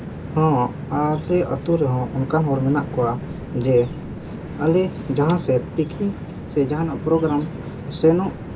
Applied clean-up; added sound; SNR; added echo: none; Train; 10 dB; reverberation time 0.2 s.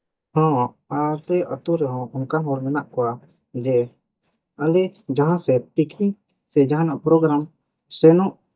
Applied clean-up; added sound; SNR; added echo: neural mask model DeepFilterNet 3.